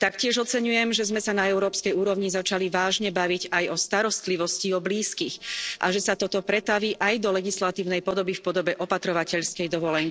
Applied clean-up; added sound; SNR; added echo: neural separator model SepFormer DNS4.